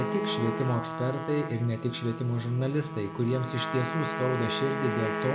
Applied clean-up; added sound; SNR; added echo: none; Trumpet + Bowed string instrument; 4 dB; none.